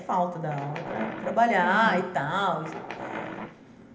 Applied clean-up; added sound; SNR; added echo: none; Wild animals; 12 dB; reverberation time 0.8 s.